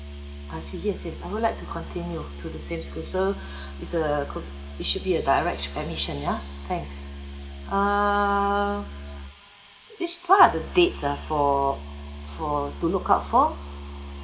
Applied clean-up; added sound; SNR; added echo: none; Musical instrument; 11 dB; none.